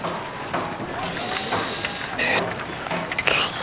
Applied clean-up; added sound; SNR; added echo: none; none; none; none.